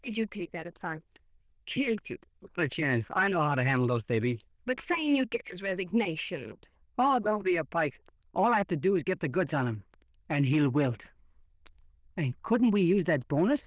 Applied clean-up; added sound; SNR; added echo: neural diffusion model UNIVERSE++.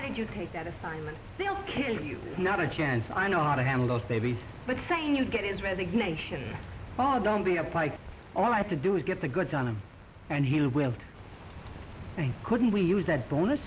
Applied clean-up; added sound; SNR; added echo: none; Rain; 19 dB; none.